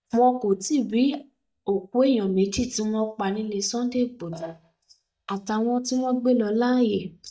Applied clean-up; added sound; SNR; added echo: neural mask model DeepFilterNet 3.